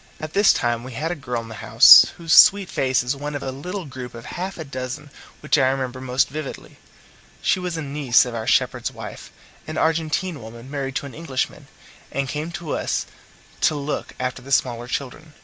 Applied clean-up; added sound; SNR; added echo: none; none; none; none.